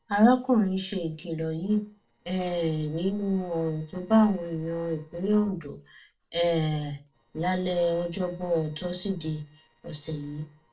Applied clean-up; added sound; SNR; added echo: neural separator model SepFormer DNS4.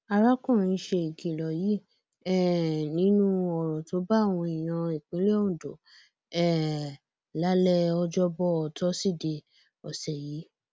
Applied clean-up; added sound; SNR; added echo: none; none; none; none.